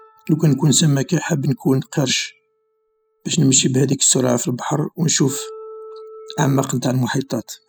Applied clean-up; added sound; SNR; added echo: classical method spectral subtraction.